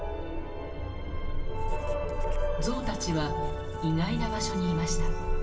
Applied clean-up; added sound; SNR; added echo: none; Writing; 16 dB; reverberation time 2.7 s.